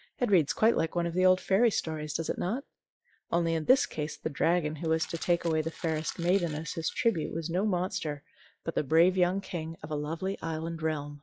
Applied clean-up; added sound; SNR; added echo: classical method log-MMSE.